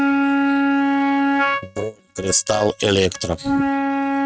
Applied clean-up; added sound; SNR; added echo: neural mask model RNNoise.